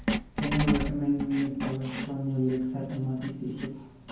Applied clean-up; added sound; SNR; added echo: none; Writing; 4 dB; reverberation time 0.9 s.